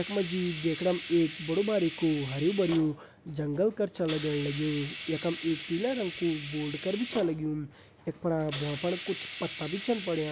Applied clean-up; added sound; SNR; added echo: none; Hiss; 12 dB; none.